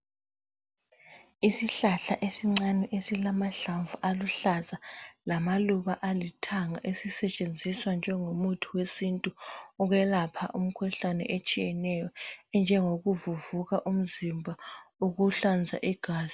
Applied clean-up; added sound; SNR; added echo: none; none; none; none.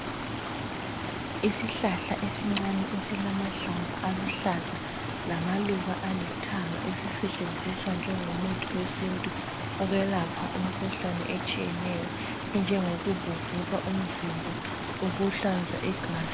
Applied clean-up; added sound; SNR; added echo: none; Stream; 2 dB; none.